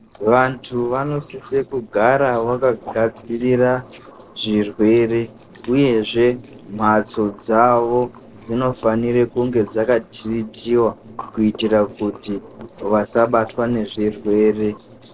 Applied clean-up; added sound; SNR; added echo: neural separator model SepFormer DNS4.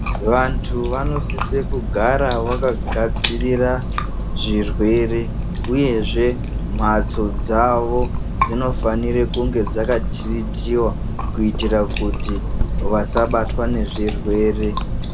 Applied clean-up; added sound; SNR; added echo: none; Chewing, mastication; 1 dB; none.